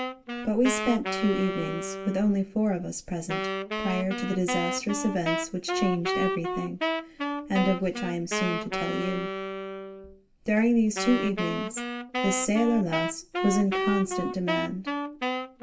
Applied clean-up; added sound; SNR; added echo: none; Wind instrument, woodwind instrument; 3 dB; reverberation time 0.2 s.